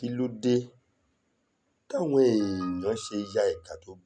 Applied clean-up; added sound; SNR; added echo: none; none; none; none.